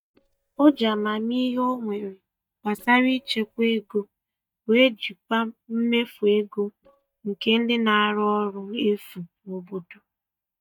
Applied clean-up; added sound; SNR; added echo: neural mask model DeepFilterNet 3.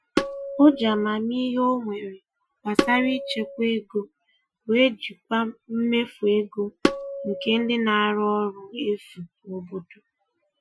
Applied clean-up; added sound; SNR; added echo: classical method Wiener filter.